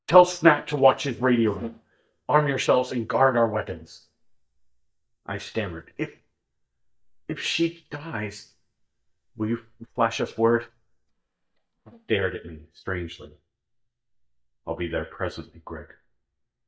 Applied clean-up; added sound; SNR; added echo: neural mask model DeepFilterNet 3.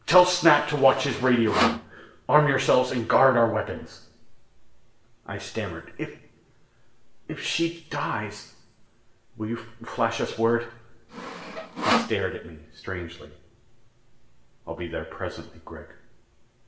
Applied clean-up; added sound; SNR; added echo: none; Sawing; 3 dB; reverberation time 0.7 s.